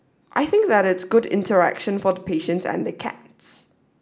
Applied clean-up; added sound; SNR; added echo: none; none; none; none.